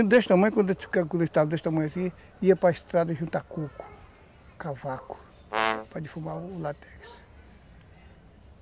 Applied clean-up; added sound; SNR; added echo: none; Brass instrument; 3 dB; none.